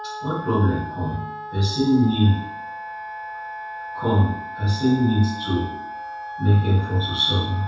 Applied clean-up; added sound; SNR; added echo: none; Wind instrument, woodwind instrument; 12 dB; reverberation time 0.7 s.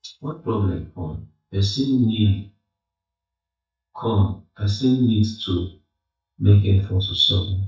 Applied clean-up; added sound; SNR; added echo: neural mask model DeepFilterNet 3.